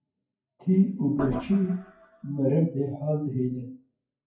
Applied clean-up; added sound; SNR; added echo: classical method WPE with log-MMSE.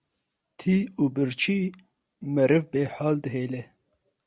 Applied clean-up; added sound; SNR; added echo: none; none; none; none.